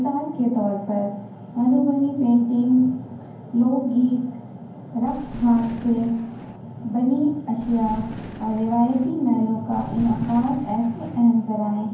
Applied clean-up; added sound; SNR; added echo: none; Thunder; 18 dB; reverberation time 0.9 s.